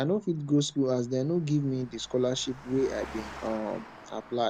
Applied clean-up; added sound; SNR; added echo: none; Engine; 18 dB; none.